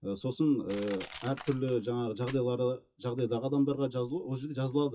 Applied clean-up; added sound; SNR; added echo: classical method WPE with log-MMSE.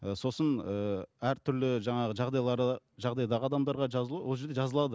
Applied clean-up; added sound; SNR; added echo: none; none; none; none.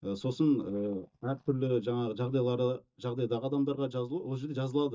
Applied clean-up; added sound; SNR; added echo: neural mask model DeepFilterNet 3.